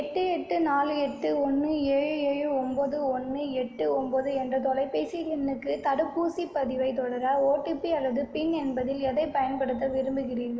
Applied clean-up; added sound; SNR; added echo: none; none; none; none.